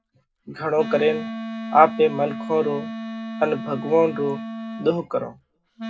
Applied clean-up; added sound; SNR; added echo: none; Wind instrument, woodwind instrument; 9 dB; reverberation time 0.2 s.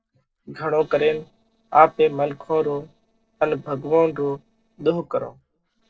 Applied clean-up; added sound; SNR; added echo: neural separator model SepFormer DNS4.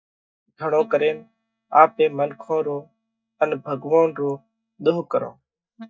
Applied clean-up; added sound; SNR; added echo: neural mask model DeepFilterNet 3.